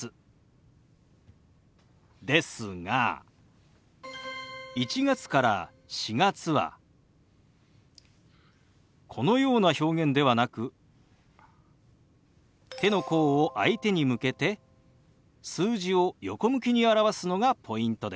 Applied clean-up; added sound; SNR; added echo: none; none; none; none.